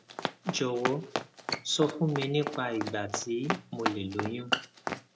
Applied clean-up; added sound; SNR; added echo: none; Run; 4 dB; none.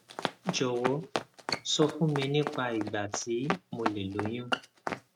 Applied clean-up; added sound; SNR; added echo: neural mask model RNNoise.